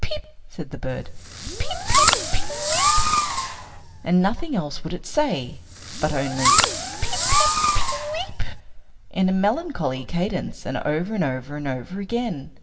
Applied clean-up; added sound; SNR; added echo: none; Fireworks; -1 dB; reverberation time 0.7 s.